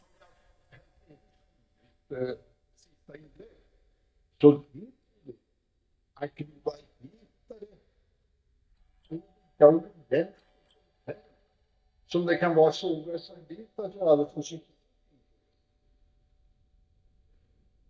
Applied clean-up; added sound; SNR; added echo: neural mask model DeepFilterNet 3.